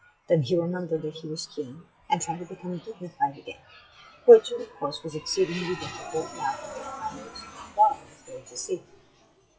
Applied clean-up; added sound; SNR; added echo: classical method WPE with log-MMSE.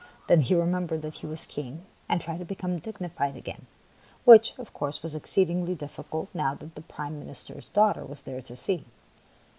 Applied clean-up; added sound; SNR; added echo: none; none; none; none.